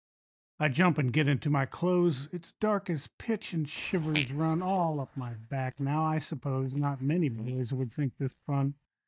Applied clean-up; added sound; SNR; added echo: neural mask model DeepFilterNet 3.